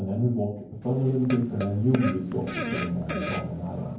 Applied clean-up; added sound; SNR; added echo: none; Fart; 8 dB; reverberation time 0.9 s.